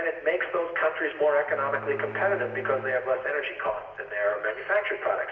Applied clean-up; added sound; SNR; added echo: none; Bowed string instrument; 19 dB; reverberation time 2.4 s.